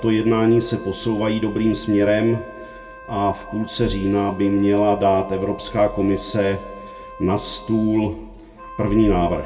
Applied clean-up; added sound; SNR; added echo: none; Wind instrument, woodwind instrument; 19 dB; reverberation time 0.2 s.